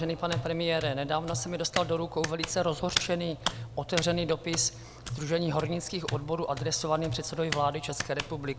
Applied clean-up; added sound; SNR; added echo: none; Hands; 7 dB; none.